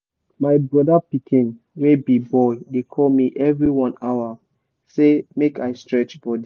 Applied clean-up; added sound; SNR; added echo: none; none; none; none.